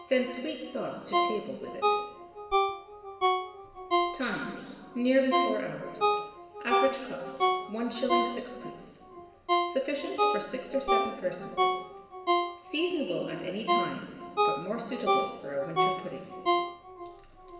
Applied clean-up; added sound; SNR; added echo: none; Ringtone; -3 dB; reverberation time 1.6 s.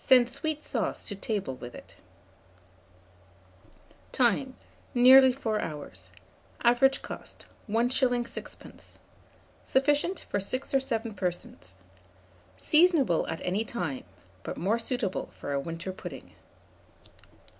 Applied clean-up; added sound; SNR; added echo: none; none; none; none.